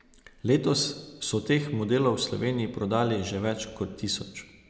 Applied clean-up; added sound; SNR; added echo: none; none; none; none.